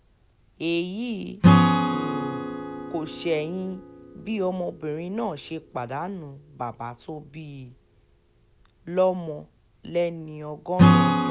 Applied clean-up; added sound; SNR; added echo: none; Acoustic guitar / Strum; -5 dB; none.